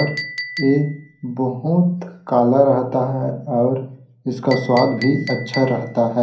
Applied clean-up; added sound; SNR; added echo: none; Chink, clink; 15 dB; reverberation time 0.6 s.